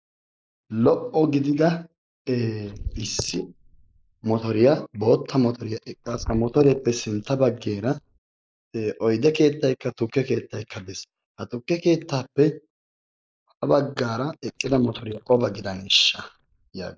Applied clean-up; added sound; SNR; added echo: neural mask model Resemble Enhance denoiser.